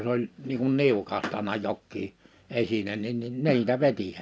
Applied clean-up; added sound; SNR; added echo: none; none; none; none.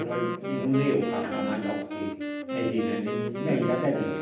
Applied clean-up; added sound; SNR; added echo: none; Wind instrument, woodwind instrument; 3 dB; reverberation time 0.8 s.